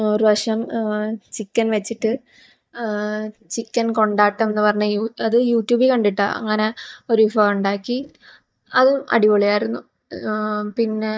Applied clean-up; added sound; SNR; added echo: neural mask model DeepFilterNet 3.